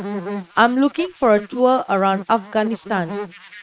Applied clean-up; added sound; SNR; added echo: neural mask model Resemble Enhance denoiser.